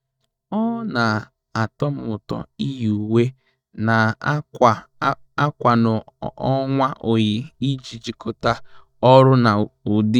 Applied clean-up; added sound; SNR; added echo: neural mask model DeepFilterNet 3.